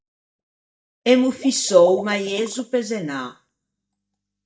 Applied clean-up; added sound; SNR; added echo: neural mask model DeepFilterNet 3.